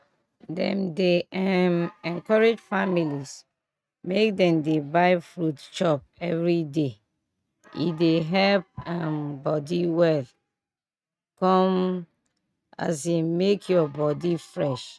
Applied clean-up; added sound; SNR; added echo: neural mask model RNNoise.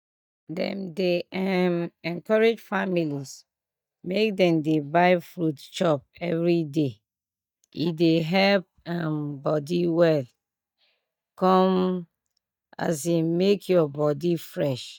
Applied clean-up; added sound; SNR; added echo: neural mask model DeepFilterNet 3.